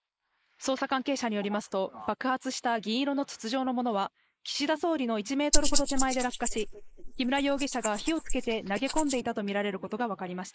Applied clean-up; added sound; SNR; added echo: neural mask model Resemble Enhance denoiser.